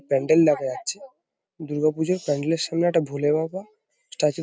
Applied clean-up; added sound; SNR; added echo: none; none; none; none.